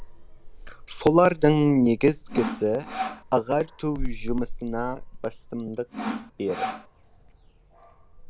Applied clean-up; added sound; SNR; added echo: none; Sawing + Dog; 8 dB; none.